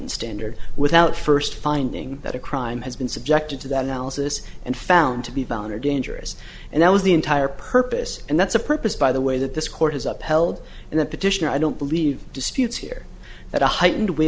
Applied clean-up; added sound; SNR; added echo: none; none; none; none.